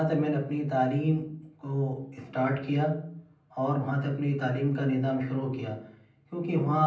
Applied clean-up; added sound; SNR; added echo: none; none; none; reverberation time 0.6 s.